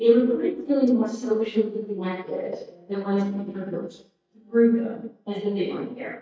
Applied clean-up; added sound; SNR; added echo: neural mask model DeepFilterNet 3.